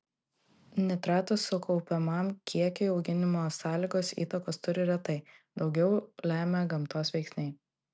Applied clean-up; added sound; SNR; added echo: none; none; none; none.